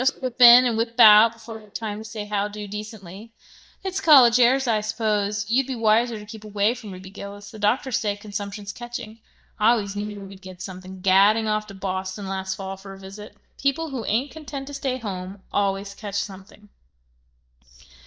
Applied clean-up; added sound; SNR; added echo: neural mask model DeepFilterNet 3.